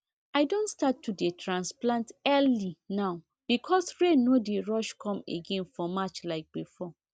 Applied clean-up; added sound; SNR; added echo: none; none; none; none.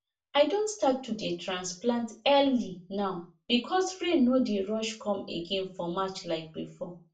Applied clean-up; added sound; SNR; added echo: none; none; none; reverberation time 0.3 s.